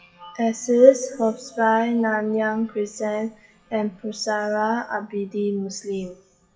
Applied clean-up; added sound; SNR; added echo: classical method WPE with log-MMSE.